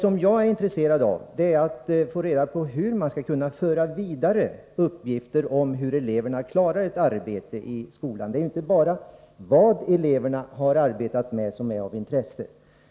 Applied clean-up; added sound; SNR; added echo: none; none; none; none.